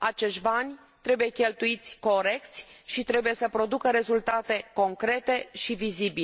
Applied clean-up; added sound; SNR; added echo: none; none; none; none.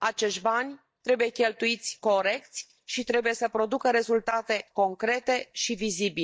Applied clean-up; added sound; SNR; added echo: neural mask model DeepFilterNet 3.